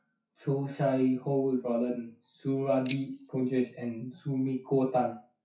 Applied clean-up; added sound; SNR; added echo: classical method WPE with log-MMSE.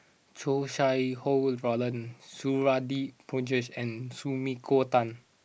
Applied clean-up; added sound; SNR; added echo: none; none; none; none.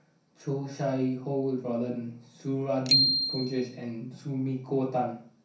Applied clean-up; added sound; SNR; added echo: none; Bicycle bell; -3 dB; reverberation time 0.6 s.